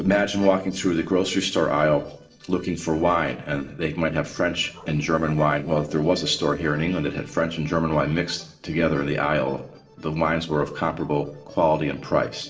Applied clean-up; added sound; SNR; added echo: neural separator model SepFormer DNS4.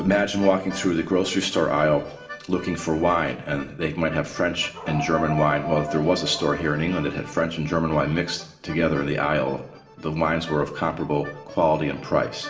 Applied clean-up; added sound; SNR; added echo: none; Dog; 10 dB; reverberation time 0.6 s.